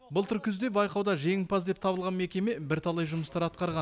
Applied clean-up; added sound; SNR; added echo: none; none; none; none.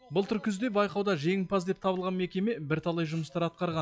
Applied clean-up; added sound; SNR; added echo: classical method log-MMSE.